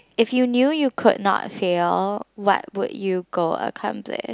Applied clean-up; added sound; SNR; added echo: none; none; none; none.